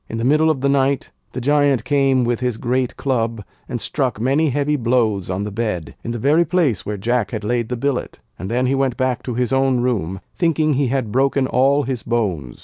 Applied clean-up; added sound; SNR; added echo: none; none; none; none.